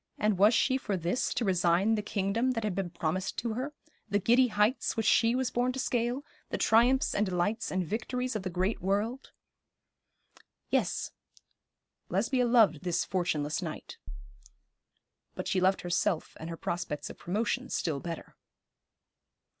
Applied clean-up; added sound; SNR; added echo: none; Bass drum; 9 dB; none.